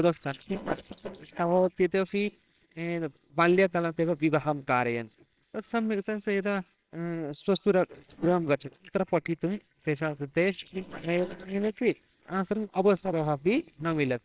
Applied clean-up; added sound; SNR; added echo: neural separator model SepFormer WHAMR!.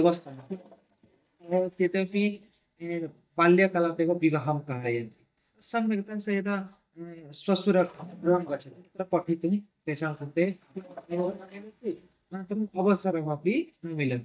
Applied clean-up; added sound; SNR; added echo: neural mask model DeepFilterNet 3.